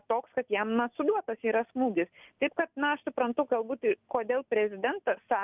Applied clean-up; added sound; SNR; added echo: none; none; none; none.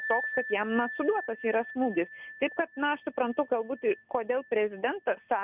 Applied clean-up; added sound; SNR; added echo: none; Bell; 11 dB; none.